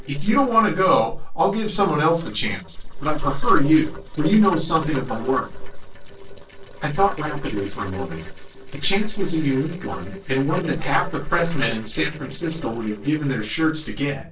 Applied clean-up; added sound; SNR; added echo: neural separator model SepFormer DNS4.